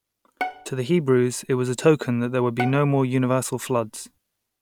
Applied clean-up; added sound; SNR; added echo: none; Bowed string instrument; 14 dB; none.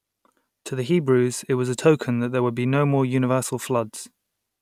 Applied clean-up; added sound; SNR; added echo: none; none; none; none.